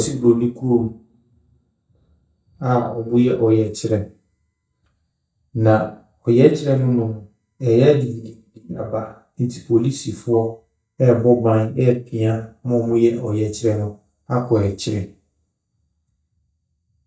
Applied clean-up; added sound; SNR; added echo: neural mask model DeepFilterNet 3.